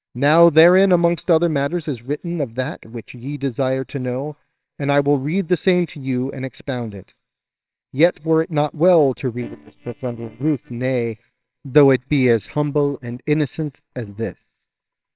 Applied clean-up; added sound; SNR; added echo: neural separator model SepFormer WHAMR!.